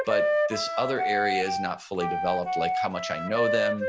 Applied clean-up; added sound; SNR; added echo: none; Wind instrument, woodwind instrument; -2 dB; none.